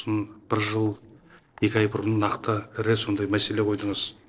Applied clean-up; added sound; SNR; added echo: neural separator model SepFormer DNS4.